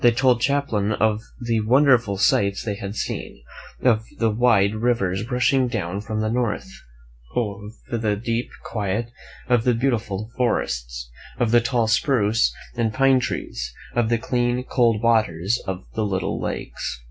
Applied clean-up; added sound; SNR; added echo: none; none; none; none.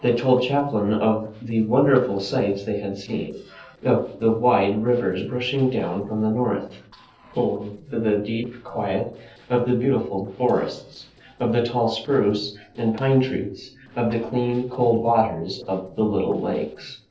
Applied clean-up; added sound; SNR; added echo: neural separator model SepFormer DNS4.